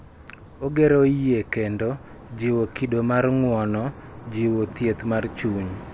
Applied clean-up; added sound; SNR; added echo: none; Chirp, tweet; 17 dB; none.